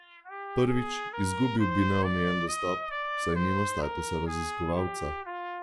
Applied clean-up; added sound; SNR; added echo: classical method log-MMSE.